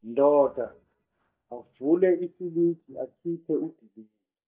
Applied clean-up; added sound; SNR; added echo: neural mask model DeepFilterNet 3.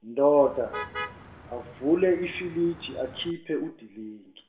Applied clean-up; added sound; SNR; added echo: none; Motor vehicle (road); 13 dB; reverberation time 0.7 s.